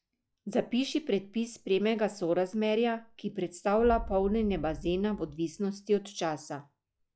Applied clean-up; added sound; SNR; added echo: classical method log-MMSE.